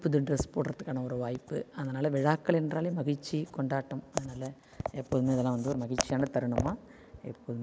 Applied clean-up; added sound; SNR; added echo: none; none; none; none.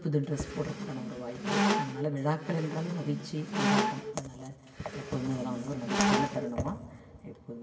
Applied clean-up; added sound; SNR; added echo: none; Squeak; -2 dB; reverberation time 2.0 s.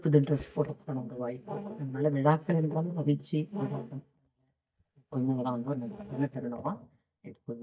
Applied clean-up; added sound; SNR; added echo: neural mask model DeepFilterNet 3.